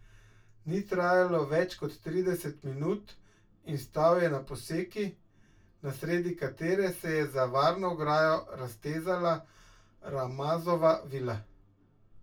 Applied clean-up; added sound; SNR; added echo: none; none; none; reverberation time 0.2 s.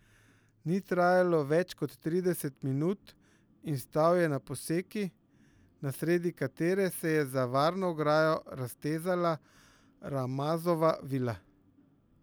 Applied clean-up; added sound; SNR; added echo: none; none; none; none.